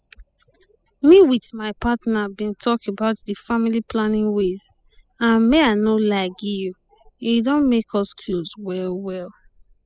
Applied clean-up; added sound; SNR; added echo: classical method spectral subtraction.